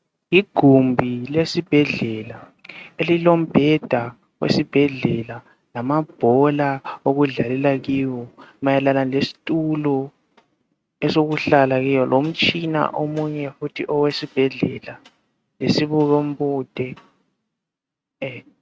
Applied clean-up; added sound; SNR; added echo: neural mask model RNNoise.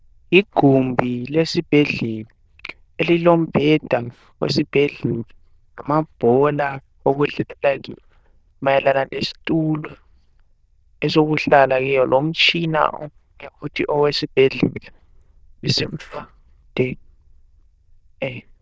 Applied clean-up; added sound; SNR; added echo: neural diffusion model UNIVERSE++.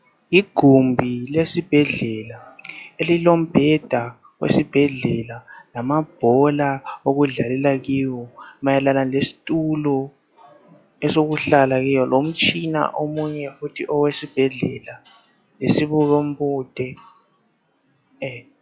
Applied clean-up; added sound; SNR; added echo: classical method log-MMSE.